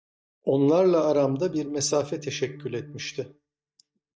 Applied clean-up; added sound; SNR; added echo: neural mask model DeepFilterNet 3.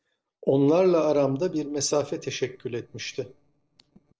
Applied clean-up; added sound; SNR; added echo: neural separator model SepFormer DNS4.